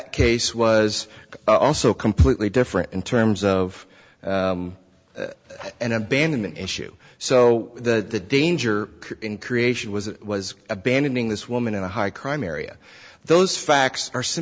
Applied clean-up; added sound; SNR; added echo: none; none; none; none.